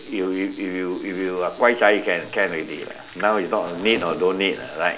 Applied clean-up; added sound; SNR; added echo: none; none; none; none.